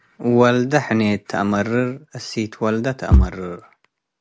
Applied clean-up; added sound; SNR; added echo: none; Bass drum / Thump, thud; 4 dB; none.